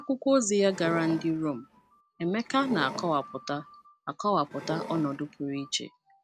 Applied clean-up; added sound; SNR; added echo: none; Wood; 13 dB; none.